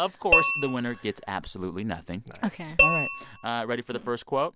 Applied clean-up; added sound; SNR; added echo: none; Tap / Glass; -3 dB; none.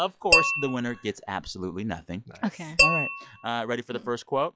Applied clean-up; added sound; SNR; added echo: classical method log-MMSE.